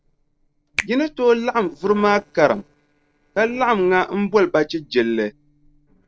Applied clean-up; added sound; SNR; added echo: neural separator model SepFormer DNS4.